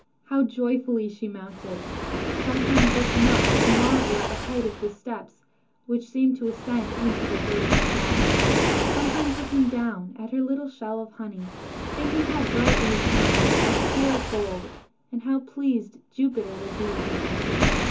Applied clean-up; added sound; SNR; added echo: none; Waves, surf; -2 dB; reverberation time 0.3 s.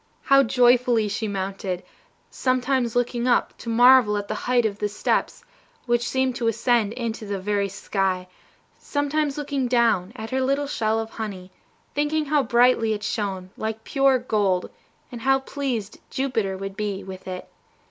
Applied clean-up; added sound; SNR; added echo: none; none; none; none.